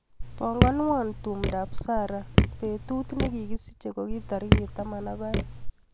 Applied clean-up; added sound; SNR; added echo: none; Raindrop / Drip; -3 dB; none.